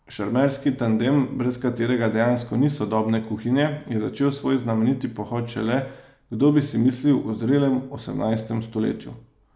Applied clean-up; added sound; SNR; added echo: none; none; none; none.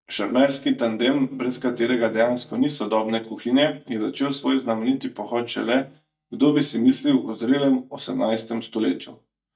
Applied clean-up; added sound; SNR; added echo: neural mask model DeepFilterNet 3.